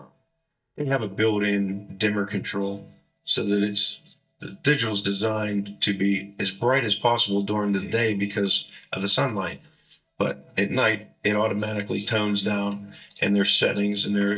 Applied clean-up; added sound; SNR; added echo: neural mask model DeepFilterNet 3.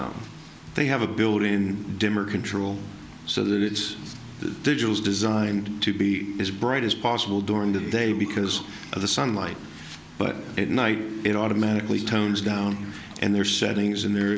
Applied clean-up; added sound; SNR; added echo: none; none; none; none.